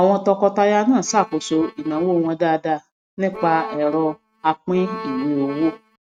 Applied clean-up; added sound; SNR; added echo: neural mask model RNNoise.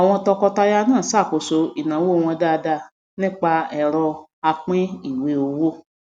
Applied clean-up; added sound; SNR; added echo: none; none; none; none.